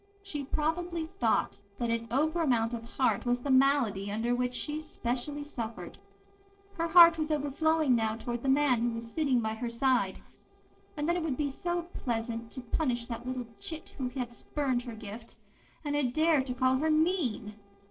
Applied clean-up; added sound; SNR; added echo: neural separator model SepFormer DNS4.